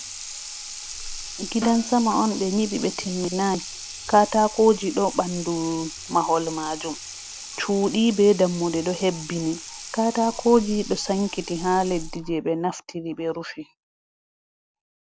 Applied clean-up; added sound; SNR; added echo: none; Sink (filling or washing) / Water tap, faucet + Snare drum; 12 dB; none.